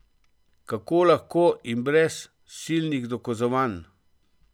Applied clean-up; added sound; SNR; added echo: none; none; none; none.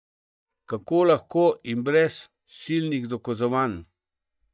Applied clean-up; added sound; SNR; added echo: neural mask model DeepFilterNet 3.